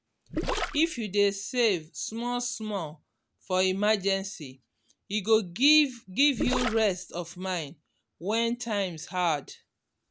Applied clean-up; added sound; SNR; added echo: none; Gurgling; 4 dB; none.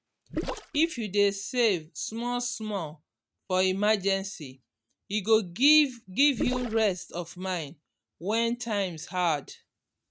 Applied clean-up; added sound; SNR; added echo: neural mask model RNNoise.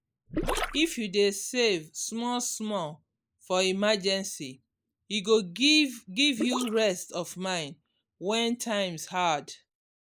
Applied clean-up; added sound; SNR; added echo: neural mask model Resemble Enhance denoiser.